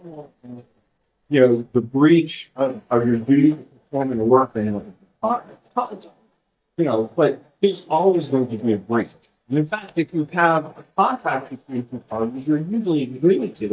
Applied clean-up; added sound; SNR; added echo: neural mask model DeepFilterNet 3.